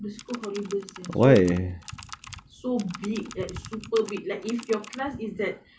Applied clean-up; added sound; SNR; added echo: none; Computer keyboard; 17 dB; none.